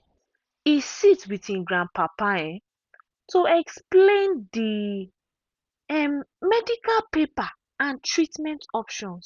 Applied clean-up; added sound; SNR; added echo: none; none; none; none.